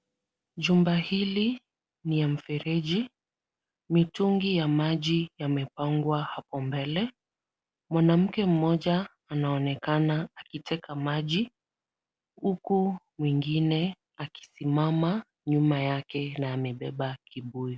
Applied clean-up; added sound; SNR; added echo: none; none; none; none.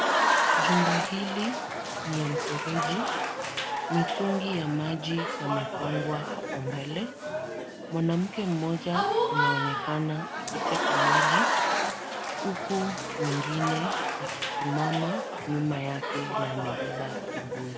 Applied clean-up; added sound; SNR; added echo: none; Applause / Crowd; -3 dB; none.